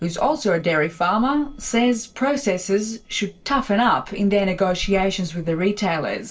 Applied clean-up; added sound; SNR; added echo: neural separator model SepFormer DNS4.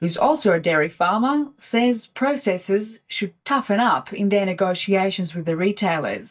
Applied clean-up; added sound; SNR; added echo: neural mask model DeepFilterNet 3.